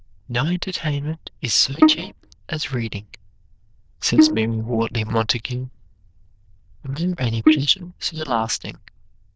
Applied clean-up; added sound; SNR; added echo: neural diffusion model UNIVERSE++.